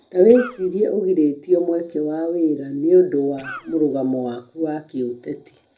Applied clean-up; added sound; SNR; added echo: none; Cough; 17 dB; reverberation time 0.5 s.